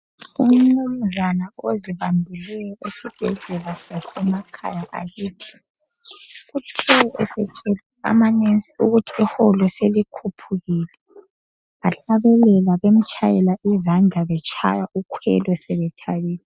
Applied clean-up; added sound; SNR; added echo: neural mask model RNNoise.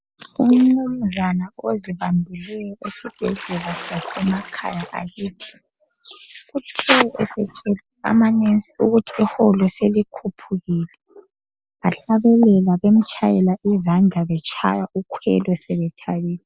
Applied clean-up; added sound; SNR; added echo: none; Bathtub (filling or washing) / Splash, splatter; 15 dB; none.